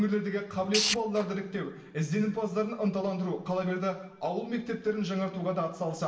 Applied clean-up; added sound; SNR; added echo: none; Tools; 1 dB; reverberation time 1.1 s.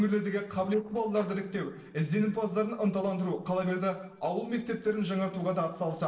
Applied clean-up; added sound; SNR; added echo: neural separator model SepFormer DNS4.